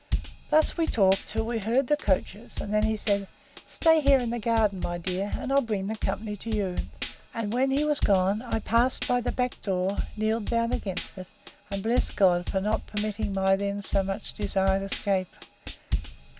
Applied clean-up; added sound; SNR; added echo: none; Drum kit; 5 dB; none.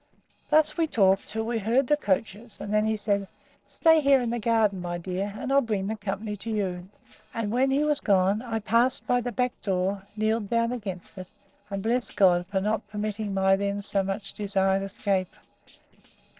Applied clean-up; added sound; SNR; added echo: neural separator model SepFormer DNS4.